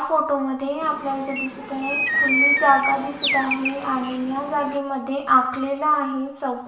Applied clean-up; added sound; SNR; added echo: none; Bird; 2 dB; reverberation time 0.8 s.